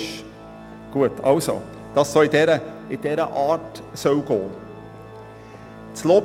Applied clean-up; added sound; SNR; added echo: none; Organ; 18 dB; none.